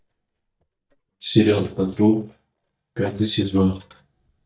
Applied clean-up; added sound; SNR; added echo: neural mask model DeepFilterNet 3.